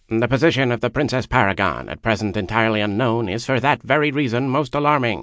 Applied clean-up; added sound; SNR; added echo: none; none; none; none.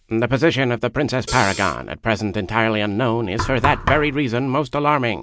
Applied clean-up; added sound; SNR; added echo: none; Hi-hat + Knock; 8 dB; none.